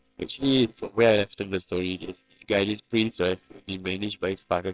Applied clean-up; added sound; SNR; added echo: neural separator model SepFormer WHAMR!.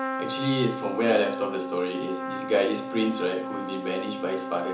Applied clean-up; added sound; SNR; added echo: none; Trumpet; 6 dB; reverberation time 0.7 s.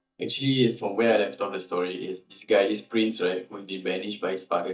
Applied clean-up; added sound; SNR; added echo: neural mask model DeepFilterNet 3.